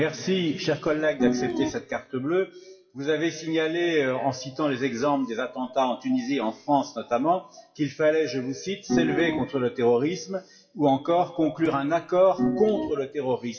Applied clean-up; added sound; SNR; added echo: classical method WPE with log-MMSE.